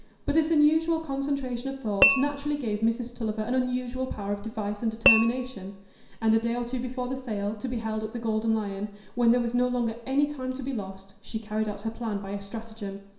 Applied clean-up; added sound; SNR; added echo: none; Tap / Glass; 0 dB; reverberation time 0.7 s.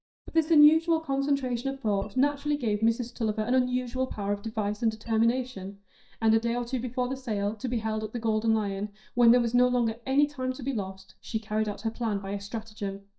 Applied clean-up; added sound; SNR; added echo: neural mask model DeepFilterNet 3.